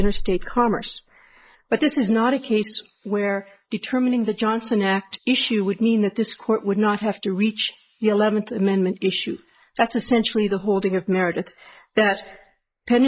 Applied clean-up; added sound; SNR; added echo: neural mask model Resemble Enhance denoiser.